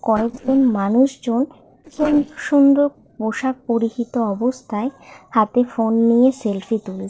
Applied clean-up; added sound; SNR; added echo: neural separator model SepFormer DNS4.